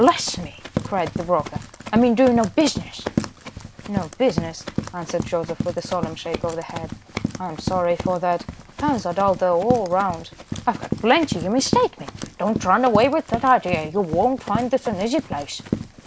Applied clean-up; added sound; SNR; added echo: none; Run; 8 dB; none.